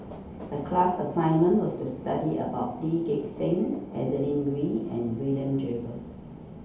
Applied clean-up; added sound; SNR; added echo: none; Subway, metro, underground; 19 dB; reverberation time 0.8 s.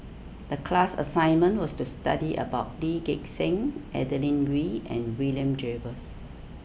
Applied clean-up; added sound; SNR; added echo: none; none; none; none.